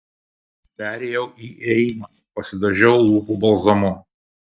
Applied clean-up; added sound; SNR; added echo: neural mask model DeepFilterNet 3.